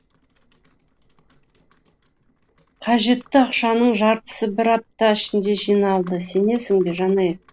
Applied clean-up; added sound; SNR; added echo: neural separator model SepFormer DNS4.